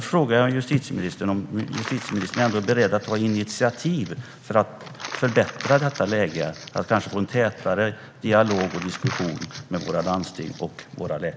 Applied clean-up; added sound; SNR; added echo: none; Crumpling, crinkling; 14 dB; none.